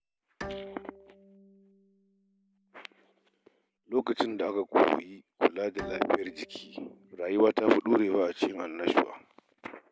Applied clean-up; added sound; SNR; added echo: none; Bowed string instrument; 18 dB; none.